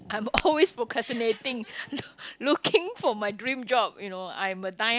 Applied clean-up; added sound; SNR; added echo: none; Tap / Glass; 10 dB; none.